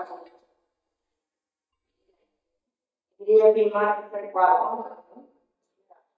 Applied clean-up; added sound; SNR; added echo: neural mask model DeepFilterNet 3.